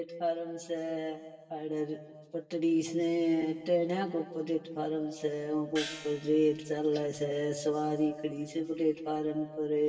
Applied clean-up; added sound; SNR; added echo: none; Gong; 13 dB; reverberation time 2.0 s.